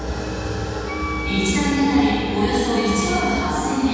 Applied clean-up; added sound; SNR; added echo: none; Wind instrument, woodwind instrument; 12 dB; reverberation time 2.1 s.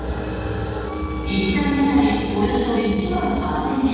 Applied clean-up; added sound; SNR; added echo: neural separator model SepFormer DNS4.